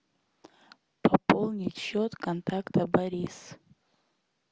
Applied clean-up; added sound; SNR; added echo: none; none; none; none.